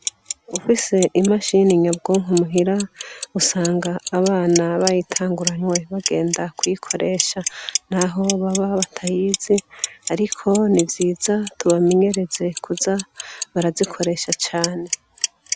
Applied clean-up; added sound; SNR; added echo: none; Clock; 9 dB; none.